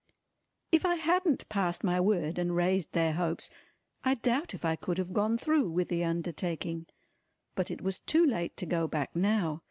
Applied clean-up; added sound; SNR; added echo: none; none; none; none.